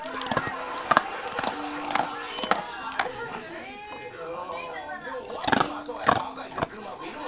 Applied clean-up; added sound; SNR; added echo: none; Chewing, mastication / Dog; -5 dB; reverberation time 0.2 s.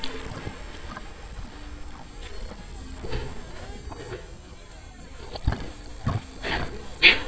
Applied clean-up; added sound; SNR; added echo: neural mask model DeepFilterNet 3.